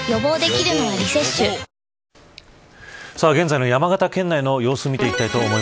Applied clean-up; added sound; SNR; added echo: none; none; none; none.